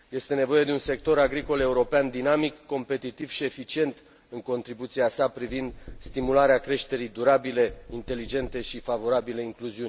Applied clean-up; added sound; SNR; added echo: none; Knock; 17 dB; none.